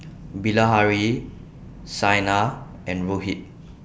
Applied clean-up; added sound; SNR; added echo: none; none; none; none.